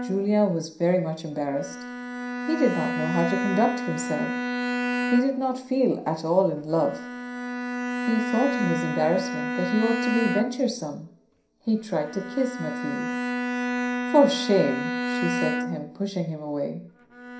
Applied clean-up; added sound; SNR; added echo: none; Bowed string instrument; 4 dB; reverberation time 0.5 s.